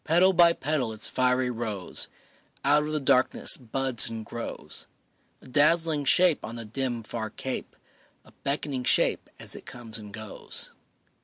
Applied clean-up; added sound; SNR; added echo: none; none; none; none.